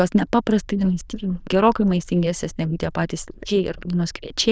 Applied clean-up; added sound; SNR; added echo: neural diffusion model UNIVERSE++.